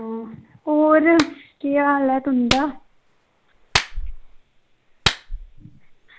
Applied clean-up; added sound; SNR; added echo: none; Clapping; 7 dB; none.